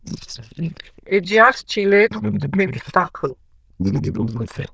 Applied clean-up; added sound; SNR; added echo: neural diffusion model UNIVERSE++.